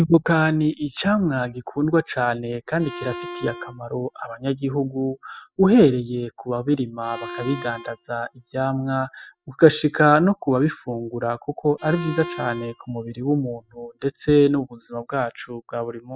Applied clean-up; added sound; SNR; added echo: classical method spectral subtraction.